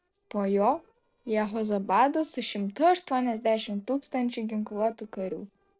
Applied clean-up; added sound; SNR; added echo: neural separator model SepFormer DNS4.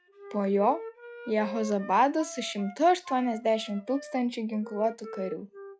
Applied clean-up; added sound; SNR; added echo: classical method log-MMSE.